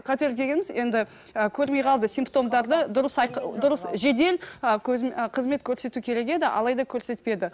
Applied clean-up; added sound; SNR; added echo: none; none; none; none.